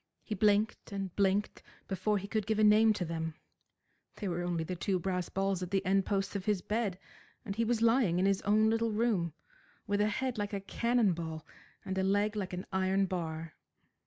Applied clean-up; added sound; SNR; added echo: none; none; none; none.